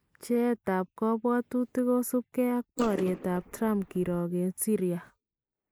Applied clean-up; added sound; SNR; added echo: neural mask model Resemble Enhance denoiser.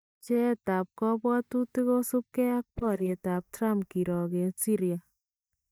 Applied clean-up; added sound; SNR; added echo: neural mask model DeepFilterNet 3.